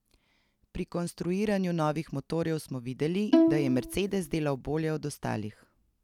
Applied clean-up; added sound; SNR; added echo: none; Bowed string instrument; -4 dB; none.